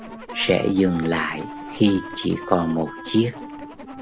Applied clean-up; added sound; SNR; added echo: none; Zipper (clothing) + Wind instrument, woodwind instrument; 13 dB; none.